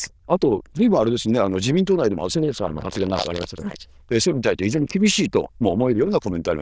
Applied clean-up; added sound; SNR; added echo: neural diffusion model UNIVERSE++.